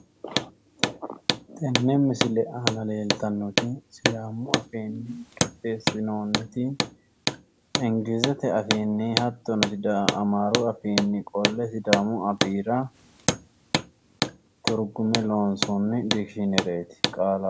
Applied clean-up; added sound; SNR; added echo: none; Hammer; 3 dB; none.